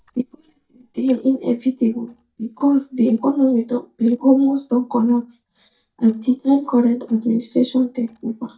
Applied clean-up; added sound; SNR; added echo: neural mask model DeepFilterNet 3.